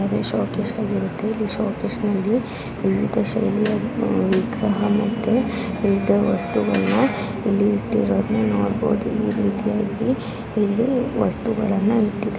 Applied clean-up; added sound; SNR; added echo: none; Snare drum; 14 dB; none.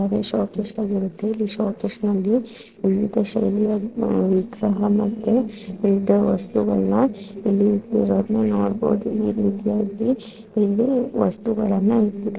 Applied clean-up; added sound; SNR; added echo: neural separator model SepFormer DNS4.